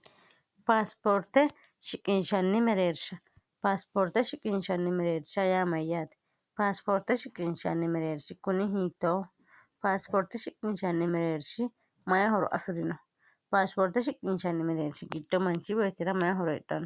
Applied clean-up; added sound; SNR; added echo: none; none; none; none.